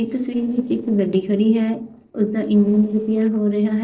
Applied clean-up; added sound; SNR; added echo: neural separator model SepFormer DNS4.